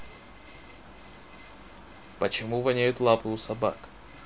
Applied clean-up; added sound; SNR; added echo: none; none; none; none.